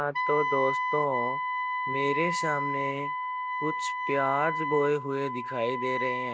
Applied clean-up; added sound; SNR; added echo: none; Wind instrument, woodwind instrument; 0 dB; none.